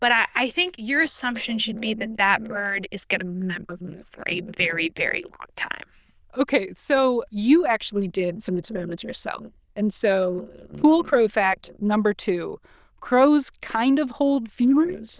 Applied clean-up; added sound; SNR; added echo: neural diffusion model UNIVERSE++.